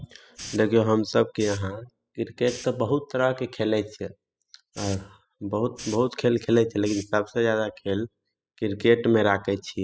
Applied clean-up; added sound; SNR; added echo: classical method spectral subtraction.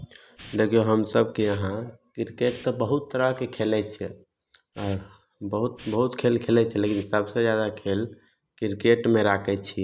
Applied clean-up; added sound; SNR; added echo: none; Hiss; 20 dB; none.